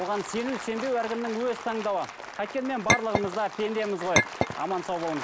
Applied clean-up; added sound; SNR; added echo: none; Chink, clink; -1 dB; none.